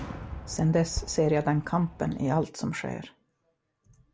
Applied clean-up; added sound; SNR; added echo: none; Fireworks; 13 dB; none.